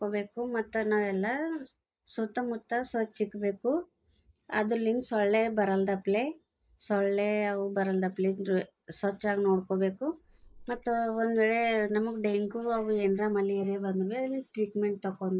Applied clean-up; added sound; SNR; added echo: neural mask model Resemble Enhance denoiser.